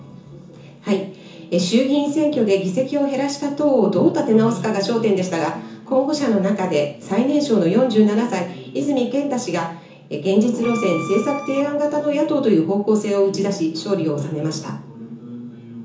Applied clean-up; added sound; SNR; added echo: none; Bowed string instrument; 11 dB; reverberation time 0.7 s.